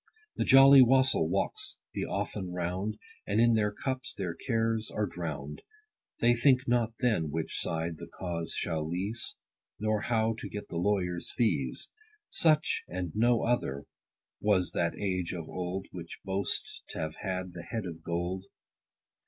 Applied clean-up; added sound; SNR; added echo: none; none; none; none.